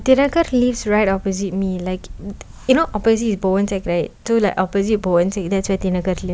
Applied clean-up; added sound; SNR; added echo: none; Camera; 16 dB; none.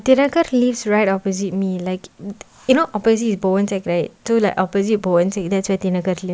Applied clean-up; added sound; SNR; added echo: none; none; none; none.